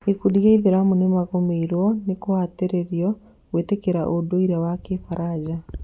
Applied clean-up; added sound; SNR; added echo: none; none; none; none.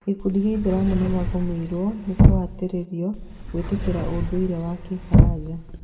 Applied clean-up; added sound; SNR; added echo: none; Sliding door / Slam / Wood; -3 dB; reverberation time 1.2 s.